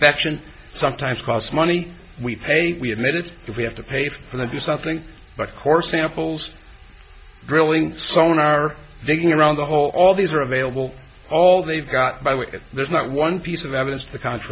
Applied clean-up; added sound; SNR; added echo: none; none; none; none.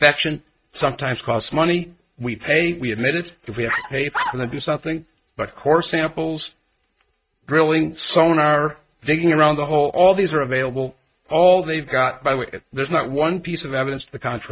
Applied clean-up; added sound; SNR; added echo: neural mask model RNNoise.